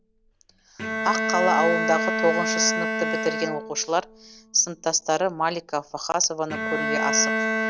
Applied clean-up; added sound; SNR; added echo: none; Bowed string instrument; 2 dB; none.